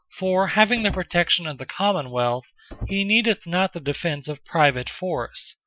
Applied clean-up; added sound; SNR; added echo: classical method Wiener filter.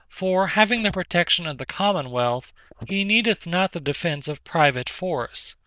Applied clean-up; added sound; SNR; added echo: neural diffusion model UNIVERSE++.